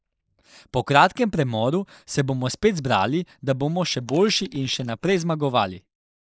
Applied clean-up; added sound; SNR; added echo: neural mask model Resemble Enhance denoiser.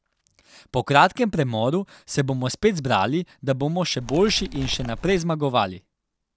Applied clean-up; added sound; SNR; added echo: none; Animal; 11 dB; none.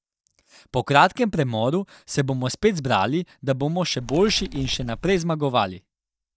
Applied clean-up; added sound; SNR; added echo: neural mask model DeepFilterNet 3.